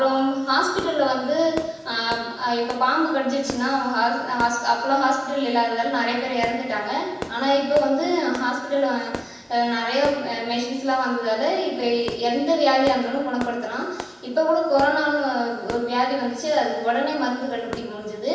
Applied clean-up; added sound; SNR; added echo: none; Fireworks; 17 dB; reverberation time 1.1 s.